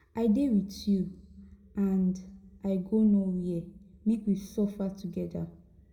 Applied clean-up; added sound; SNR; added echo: none; none; none; reverberation time 0.7 s.